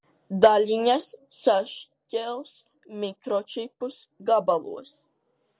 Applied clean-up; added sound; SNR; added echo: none; none; none; none.